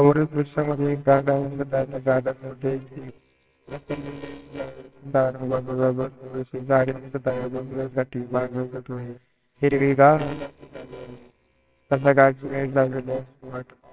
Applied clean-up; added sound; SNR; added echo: neural separator model SepFormer WHAMR!.